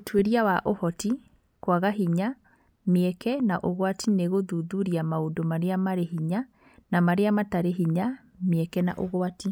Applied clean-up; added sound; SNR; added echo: none; none; none; none.